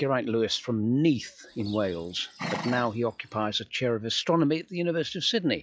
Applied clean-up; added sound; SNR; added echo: classical method log-MMSE.